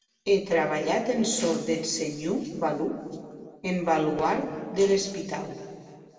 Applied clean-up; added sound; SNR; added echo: neural separator model SepFormer DNS4.